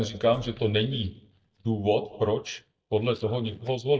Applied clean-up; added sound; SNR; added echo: neural mask model DeepFilterNet 3.